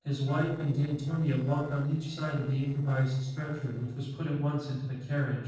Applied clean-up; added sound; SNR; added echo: neural separator model SepFormer DNS4.